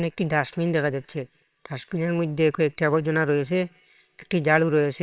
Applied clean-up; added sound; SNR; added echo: neural separator model SepFormer WHAMR!.